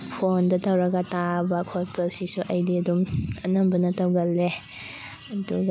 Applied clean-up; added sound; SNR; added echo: none; none; none; none.